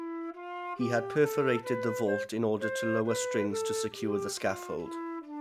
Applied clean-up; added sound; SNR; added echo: none; Wind instrument, woodwind instrument; 4 dB; none.